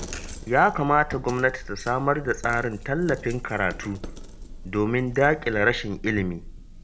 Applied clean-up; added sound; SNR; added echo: none; Coin (dropping); 12 dB; none.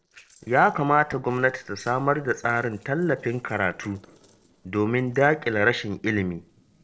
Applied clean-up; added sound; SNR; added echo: neural separator model SepFormer DNS4.